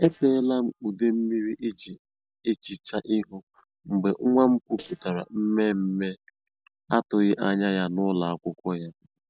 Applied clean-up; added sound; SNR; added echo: neural separator model SepFormer DNS4.